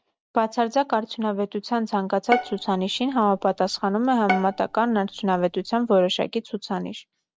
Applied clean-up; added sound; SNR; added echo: none; Bowed string instrument; 9 dB; none.